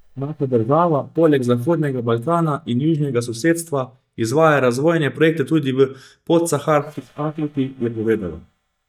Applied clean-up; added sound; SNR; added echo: neural mask model DeepFilterNet 3.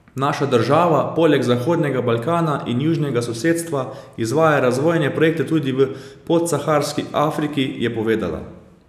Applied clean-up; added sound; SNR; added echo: none; none; none; none.